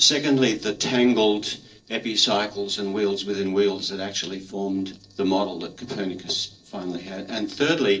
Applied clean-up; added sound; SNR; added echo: neural separator model SepFormer DNS4.